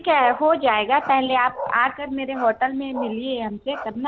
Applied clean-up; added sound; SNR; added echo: none; Bark; 14 dB; none.